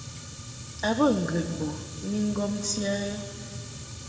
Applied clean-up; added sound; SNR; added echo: none; Fire; 10 dB; reverberation time 1.9 s.